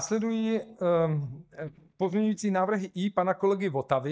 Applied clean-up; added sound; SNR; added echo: neural mask model DeepFilterNet 3.